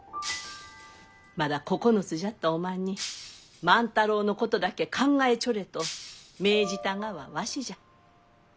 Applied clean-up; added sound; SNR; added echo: none; Shatter; 13 dB; none.